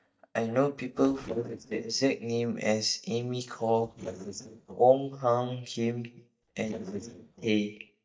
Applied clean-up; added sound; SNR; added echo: neural mask model DeepFilterNet 3.